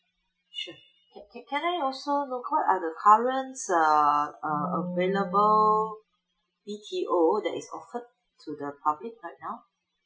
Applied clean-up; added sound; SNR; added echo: classical method Wiener filter.